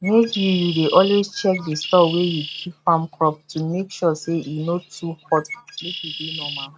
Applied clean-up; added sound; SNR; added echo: neural mask model RNNoise.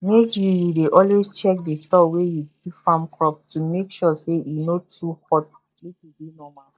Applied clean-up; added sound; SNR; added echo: neural mask model DeepFilterNet 3.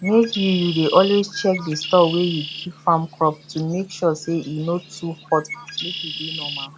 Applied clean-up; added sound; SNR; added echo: none; Bird; 11 dB; none.